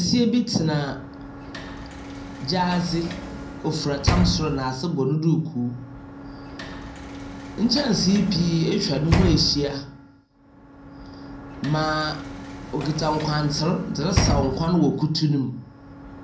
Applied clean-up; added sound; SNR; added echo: none; Sliding door / Slam; 7 dB; reverberation time 0.5 s.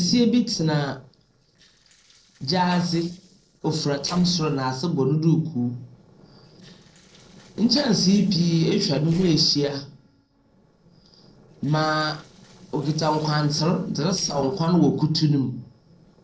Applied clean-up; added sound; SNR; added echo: neural separator model SepFormer DNS4.